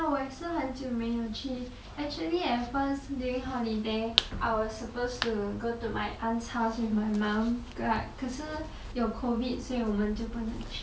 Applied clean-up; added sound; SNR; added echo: none; none; none; none.